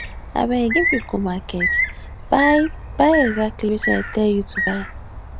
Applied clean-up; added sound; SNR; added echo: none; Bird; 5 dB; none.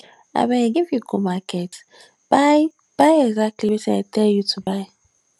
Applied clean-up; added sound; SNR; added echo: none; none; none; none.